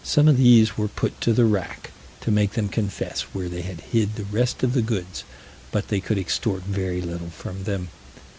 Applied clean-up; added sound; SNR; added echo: none; none; none; none.